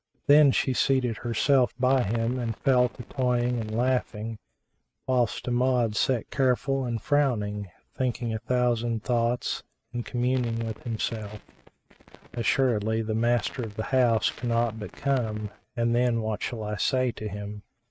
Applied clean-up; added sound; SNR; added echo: neural mask model RNNoise.